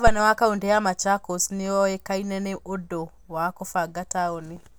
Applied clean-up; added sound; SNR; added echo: none; none; none; none.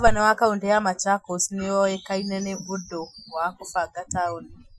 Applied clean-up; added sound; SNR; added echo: classical method Wiener filter.